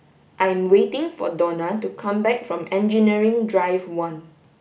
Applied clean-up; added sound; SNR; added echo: none; none; none; none.